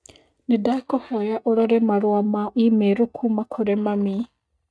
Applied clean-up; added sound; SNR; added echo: neural mask model DeepFilterNet 3.